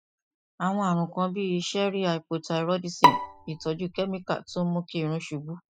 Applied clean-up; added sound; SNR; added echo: classical method spectral subtraction.